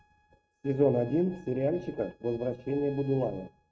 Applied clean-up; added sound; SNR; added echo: neural mask model RNNoise.